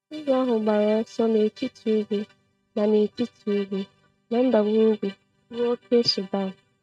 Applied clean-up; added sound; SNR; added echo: neural mask model RNNoise.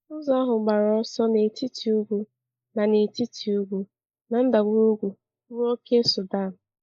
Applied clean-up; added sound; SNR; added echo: neural mask model Resemble Enhance denoiser.